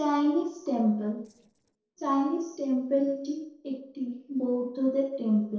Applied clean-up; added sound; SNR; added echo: neural separator model SepFormer DNS4.